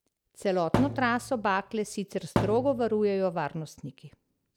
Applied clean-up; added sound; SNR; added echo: none; Thump, thud; 4 dB; none.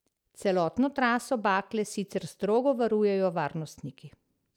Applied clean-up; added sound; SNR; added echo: none; none; none; none.